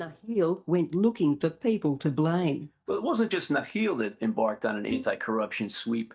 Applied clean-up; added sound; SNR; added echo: neural mask model DeepFilterNet 3.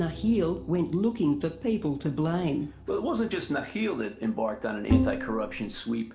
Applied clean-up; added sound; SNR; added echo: none; Bowed string instrument; -1 dB; reverberation time 1.9 s.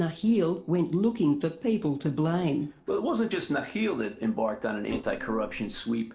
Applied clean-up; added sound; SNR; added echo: neural separator model SepFormer DNS4.